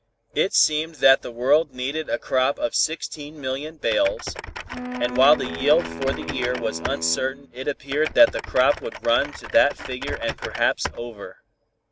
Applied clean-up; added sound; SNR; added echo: none; Typing + Wind instrument, woodwind instrument; 10 dB; none.